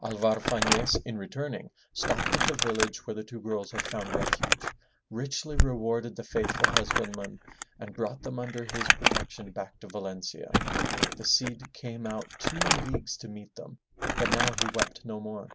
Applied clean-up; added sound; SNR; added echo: none; Crumpling, crinkling; -3 dB; none.